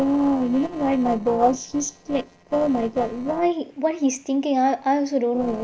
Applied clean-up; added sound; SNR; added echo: neural separator model SepFormer DNS4.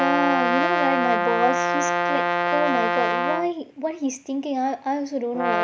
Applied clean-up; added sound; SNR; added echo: none; Brass instrument; -2 dB; none.